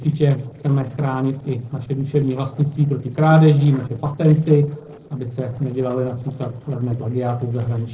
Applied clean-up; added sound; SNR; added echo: neural separator model SepFormer DNS4.